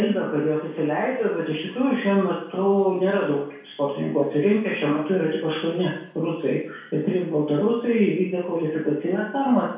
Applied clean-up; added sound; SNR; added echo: none; none; none; reverberation time 0.6 s.